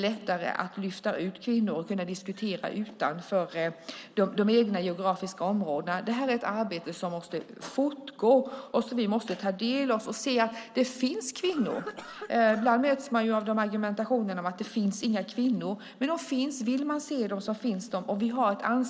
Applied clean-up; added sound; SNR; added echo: none; Cough; 15 dB; none.